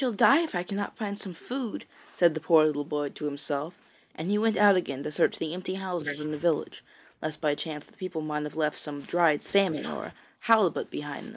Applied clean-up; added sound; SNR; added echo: neural mask model Resemble Enhance denoiser.